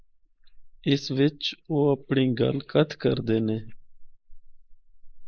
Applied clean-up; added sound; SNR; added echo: neural mask model Resemble Enhance denoiser.